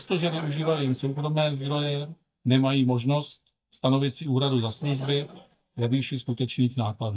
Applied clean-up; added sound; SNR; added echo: neural mask model DeepFilterNet 3.